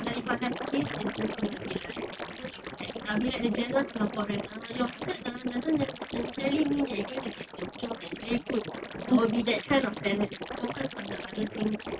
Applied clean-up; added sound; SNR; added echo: neural mask model RNNoise.